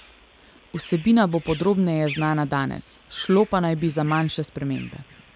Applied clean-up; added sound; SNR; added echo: none; Bird vocalization, bird call, bird song; 20 dB; none.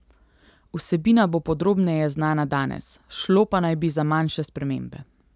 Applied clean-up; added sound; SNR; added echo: none; none; none; none.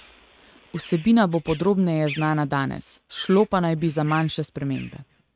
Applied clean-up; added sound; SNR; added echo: neural mask model RNNoise.